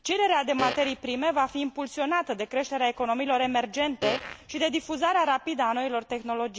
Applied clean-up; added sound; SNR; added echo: none; Fart; 10 dB; none.